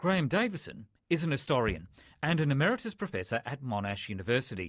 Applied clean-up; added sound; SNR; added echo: none; Bass drum; 18 dB; none.